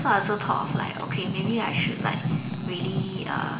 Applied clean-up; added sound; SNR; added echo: none; Fire; 1 dB; reverberation time 1.1 s.